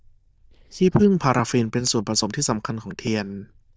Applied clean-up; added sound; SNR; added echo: neural diffusion model UNIVERSE++.